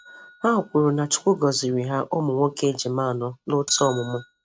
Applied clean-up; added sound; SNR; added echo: neural mask model RNNoise.